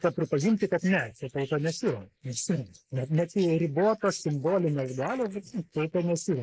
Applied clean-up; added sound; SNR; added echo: neural mask model Resemble Enhance denoiser.